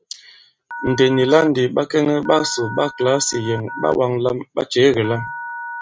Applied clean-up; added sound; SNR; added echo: neural mask model RNNoise.